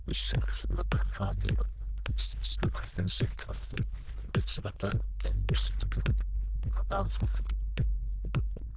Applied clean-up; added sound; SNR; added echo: neural diffusion model UNIVERSE++.